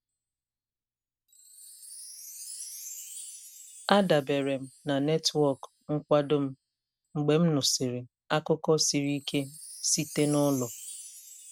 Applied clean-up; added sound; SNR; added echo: none; Wind chime; 18 dB; none.